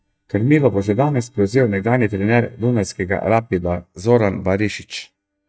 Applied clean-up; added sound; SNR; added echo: neural mask model DeepFilterNet 3.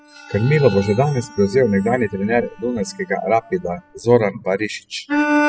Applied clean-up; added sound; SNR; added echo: classical method spectral subtraction.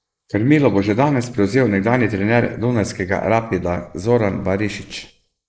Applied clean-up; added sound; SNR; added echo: neural mask model Resemble Enhance denoiser.